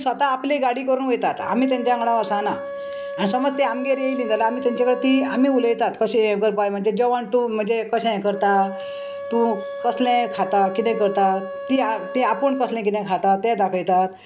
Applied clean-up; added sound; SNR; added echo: none; Wind instrument, woodwind instrument; 12 dB; none.